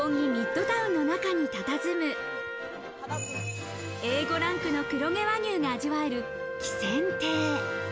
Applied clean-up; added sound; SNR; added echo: none; Wind instrument, woodwind instrument + Wind instrument, woodwind instrument; 5 dB; none.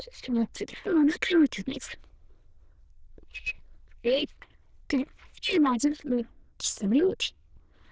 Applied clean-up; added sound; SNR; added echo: neural diffusion model UNIVERSE++.